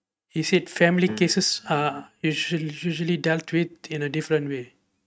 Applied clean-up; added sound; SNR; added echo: neural mask model RNNoise.